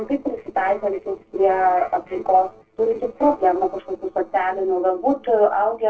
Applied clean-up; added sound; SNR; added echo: neural separator model SepFormer DNS4.